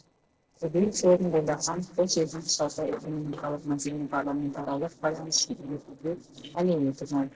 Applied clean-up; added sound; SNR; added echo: neural separator model SepFormer DNS4.